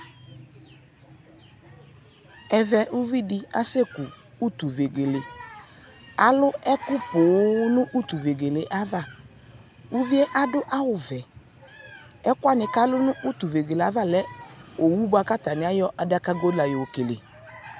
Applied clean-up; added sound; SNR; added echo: none; none; none; none.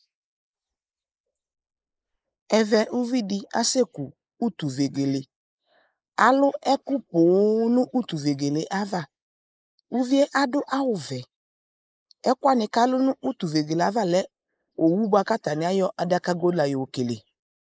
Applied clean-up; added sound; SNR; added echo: neural mask model Resemble Enhance denoiser.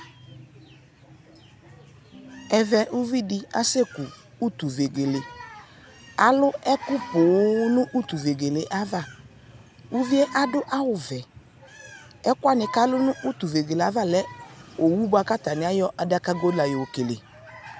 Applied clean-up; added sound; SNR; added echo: none; Piano; 19 dB; none.